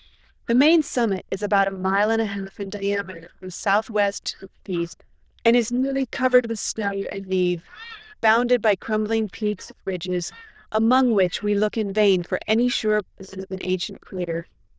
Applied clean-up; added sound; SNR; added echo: neural diffusion model UNIVERSE++.